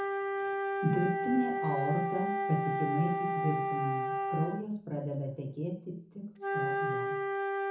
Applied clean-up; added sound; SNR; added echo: none; Wind instrument, woodwind instrument; -1 dB; reverberation time 0.6 s.